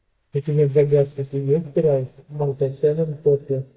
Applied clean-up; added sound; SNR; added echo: neural mask model DeepFilterNet 3.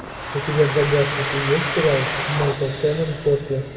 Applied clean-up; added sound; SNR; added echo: none; Domestic sounds, home sounds; 6 dB; reverberation time 1.9 s.